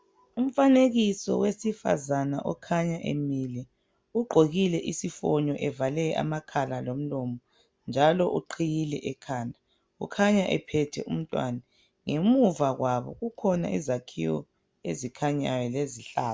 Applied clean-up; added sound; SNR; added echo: none; none; none; none.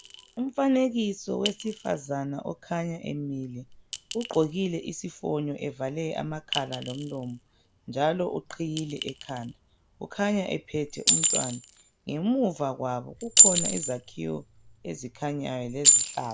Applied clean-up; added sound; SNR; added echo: none; Chink, clink; -1 dB; none.